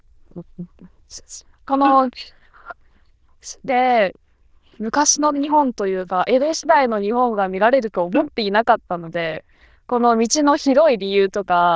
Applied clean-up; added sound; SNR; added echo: neural diffusion model UNIVERSE++.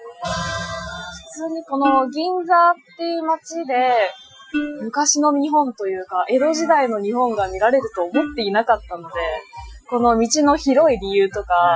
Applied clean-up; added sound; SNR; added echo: classical method Wiener filter.